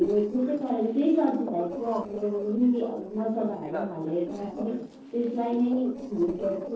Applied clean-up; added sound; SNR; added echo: neural separator model SepFormer DNS4.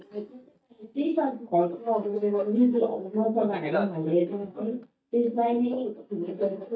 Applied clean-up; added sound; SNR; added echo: neural mask model DeepFilterNet 3.